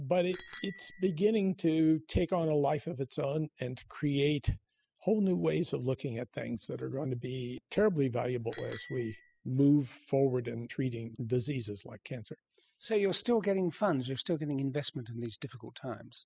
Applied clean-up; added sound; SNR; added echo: classical method spectral subtraction.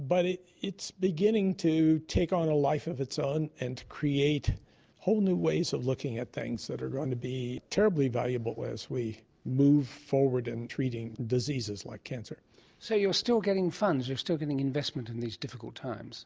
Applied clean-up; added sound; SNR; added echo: none; none; none; none.